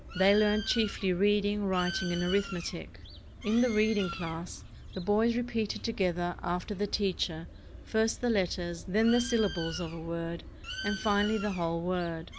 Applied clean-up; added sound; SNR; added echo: none; Bird; 12 dB; none.